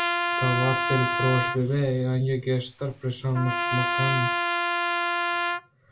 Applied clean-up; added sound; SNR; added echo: none; Trumpet; 0 dB; reverberation time 0.2 s.